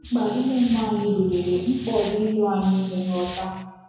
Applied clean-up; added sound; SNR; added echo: none; Hiss; 7 dB; reverberation time 1.1 s.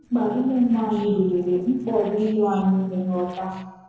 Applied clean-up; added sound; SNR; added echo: neural separator model SepFormer DNS4.